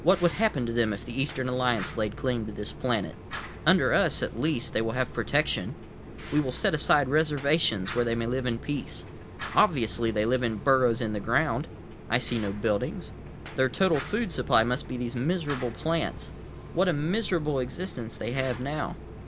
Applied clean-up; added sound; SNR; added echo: none; Fire; 12 dB; none.